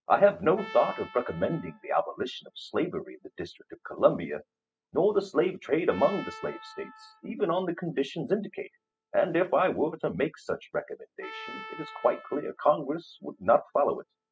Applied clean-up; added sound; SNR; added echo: classical method spectral subtraction.